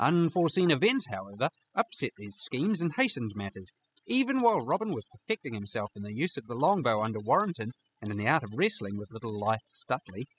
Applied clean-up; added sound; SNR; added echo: classical method spectral subtraction.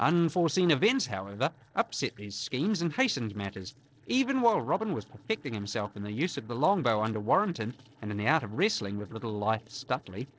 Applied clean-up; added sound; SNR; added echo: neural separator model SepFormer DNS4.